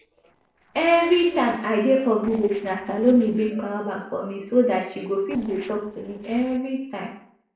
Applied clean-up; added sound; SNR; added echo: neural separator model SepFormer DNS4.